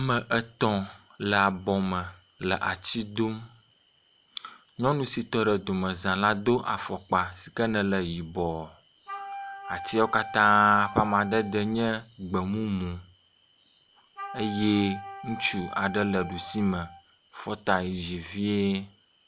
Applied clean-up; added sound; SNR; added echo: none; Wind instrument, woodwind instrument; 13 dB; none.